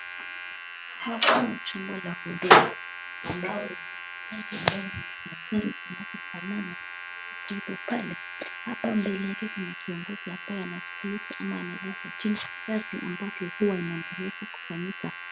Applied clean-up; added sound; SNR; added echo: none; Domestic sounds, home sounds; 9 dB; none.